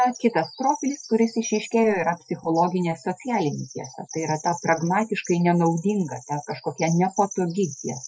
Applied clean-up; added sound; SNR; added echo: classical method Wiener filter.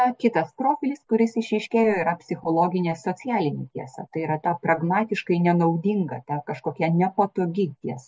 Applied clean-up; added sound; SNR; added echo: none; none; none; none.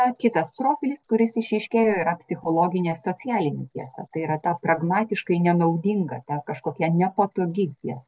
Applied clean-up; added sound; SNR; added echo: neural separator model SepFormer DNS4.